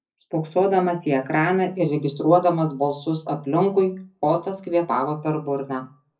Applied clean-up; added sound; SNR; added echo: none; none; none; reverberation time 0.4 s.